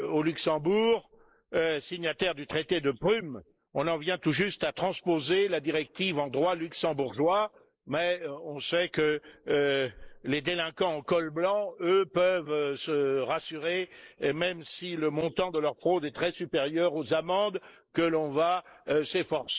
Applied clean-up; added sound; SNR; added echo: neural mask model Resemble Enhance denoiser.